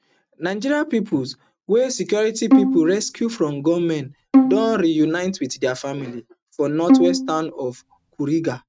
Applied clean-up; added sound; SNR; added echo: neural mask model RNNoise.